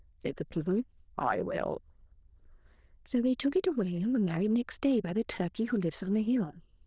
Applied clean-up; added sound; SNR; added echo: neural diffusion model UNIVERSE++.